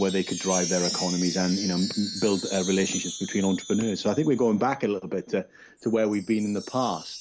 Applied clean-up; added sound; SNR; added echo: none; Wind chime; 10 dB; none.